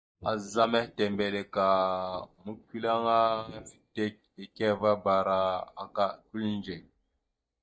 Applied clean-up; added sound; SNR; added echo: neural mask model DeepFilterNet 3.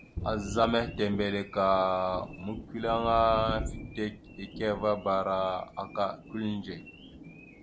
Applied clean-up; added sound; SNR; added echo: none; Thunder; 11 dB; none.